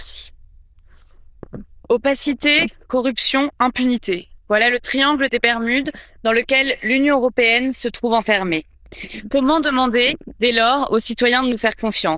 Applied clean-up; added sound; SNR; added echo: neural diffusion model UNIVERSE++.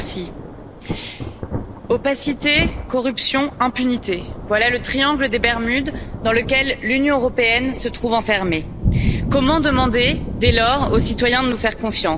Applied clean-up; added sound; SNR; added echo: none; Thunder / Rain; 6 dB; none.